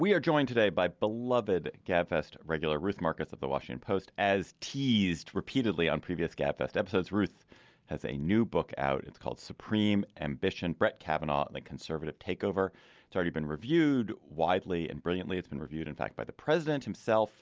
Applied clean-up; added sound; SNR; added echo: none; none; none; none.